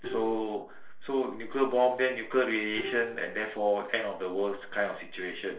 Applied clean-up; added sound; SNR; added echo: neural separator model SepFormer DNS4.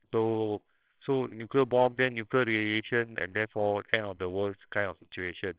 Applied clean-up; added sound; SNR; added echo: neural separator model SepFormer WHAMR!.